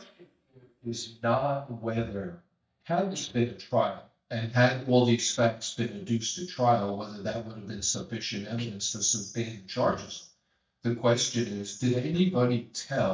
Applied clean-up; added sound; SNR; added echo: neural mask model DeepFilterNet 3.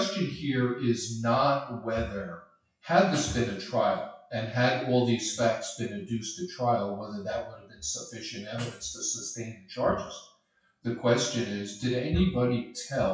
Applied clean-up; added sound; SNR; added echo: classical method WPE with log-MMSE.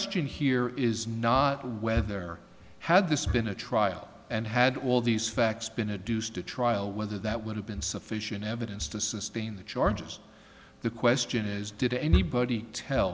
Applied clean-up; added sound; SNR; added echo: none; none; none; none.